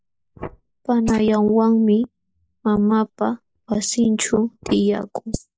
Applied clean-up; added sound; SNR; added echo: neural mask model Resemble Enhance denoiser.